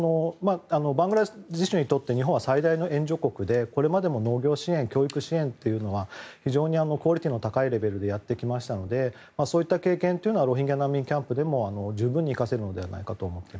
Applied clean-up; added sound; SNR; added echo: none; none; none; none.